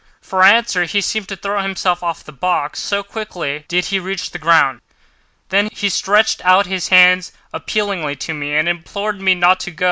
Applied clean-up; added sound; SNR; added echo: none; none; none; none.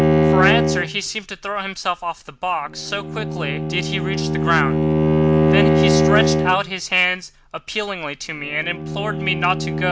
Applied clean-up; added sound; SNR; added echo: none; Bowed string instrument; -4 dB; none.